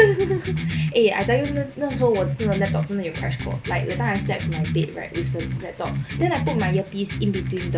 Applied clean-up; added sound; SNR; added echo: none; Electric guitar; 2 dB; none.